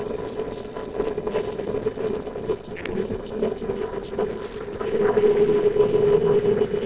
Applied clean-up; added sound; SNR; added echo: neural separator model SepFormer DNS4.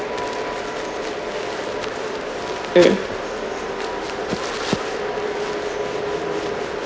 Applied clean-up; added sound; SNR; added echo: none; none; none; none.